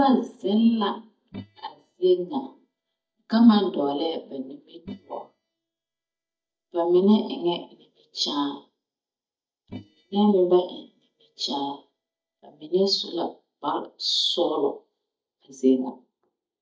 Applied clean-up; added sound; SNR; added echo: neural mask model DeepFilterNet 3.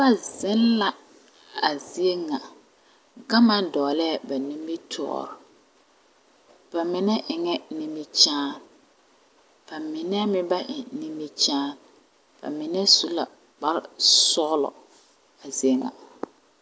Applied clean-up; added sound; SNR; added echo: none; none; none; none.